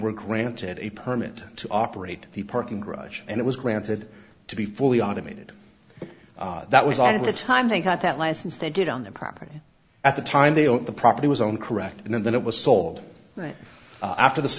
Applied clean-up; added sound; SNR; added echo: none; none; none; none.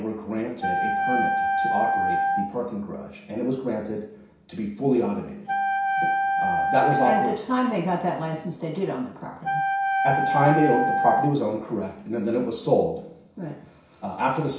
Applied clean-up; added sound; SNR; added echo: none; Wind instrument, woodwind instrument; -1 dB; reverberation time 0.6 s.